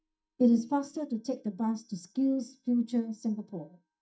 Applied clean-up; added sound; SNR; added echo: neural mask model DeepFilterNet 3.